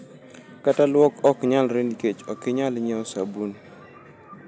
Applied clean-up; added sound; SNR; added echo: none; none; none; none.